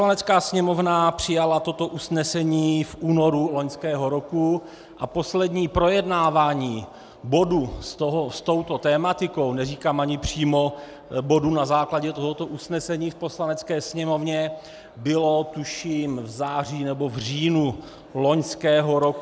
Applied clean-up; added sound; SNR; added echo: none; none; none; none.